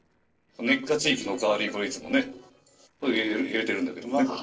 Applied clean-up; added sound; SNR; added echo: neural separator model SepFormer DNS4.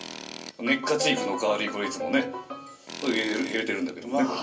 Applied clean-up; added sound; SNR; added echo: none; Tools; 16 dB; reverberation time 0.3 s.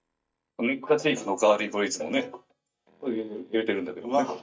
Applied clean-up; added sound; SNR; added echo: neural mask model DeepFilterNet 3.